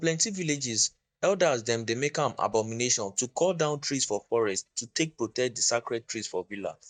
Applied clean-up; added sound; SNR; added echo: neural mask model DeepFilterNet 3.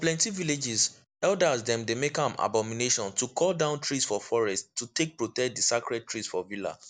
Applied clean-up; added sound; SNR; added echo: none; none; none; none.